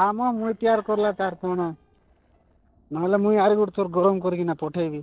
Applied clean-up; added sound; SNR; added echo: neural separator model SepFormer DNS4.